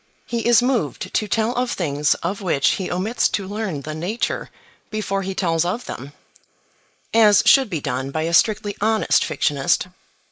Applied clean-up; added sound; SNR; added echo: neural mask model Resemble Enhance denoiser.